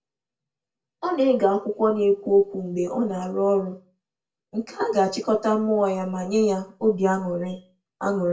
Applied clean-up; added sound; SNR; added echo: none; none; none; reverberation time 0.2 s.